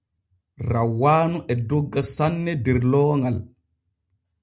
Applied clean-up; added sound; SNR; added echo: none; none; none; none.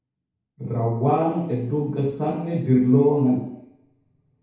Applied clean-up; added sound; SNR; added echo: none; none; none; reverberation time 2.0 s.